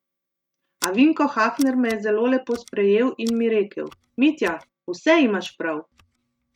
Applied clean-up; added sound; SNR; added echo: neural mask model RNNoise.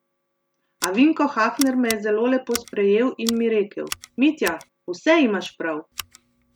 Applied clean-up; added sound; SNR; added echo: none; Scissors; 15 dB; none.